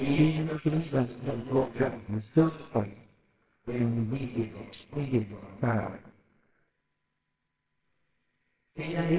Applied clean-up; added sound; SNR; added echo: neural separator model SepFormer WHAMR!.